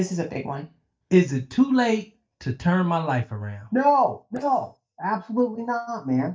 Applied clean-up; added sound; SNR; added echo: neural mask model DeepFilterNet 3.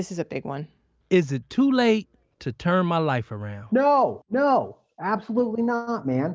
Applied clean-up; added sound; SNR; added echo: none; none; none; none.